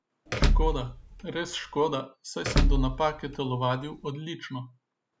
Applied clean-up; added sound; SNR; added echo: none; Door / Car; -4 dB; none.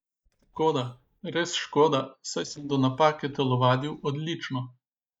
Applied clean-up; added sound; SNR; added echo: neural mask model DeepFilterNet 3.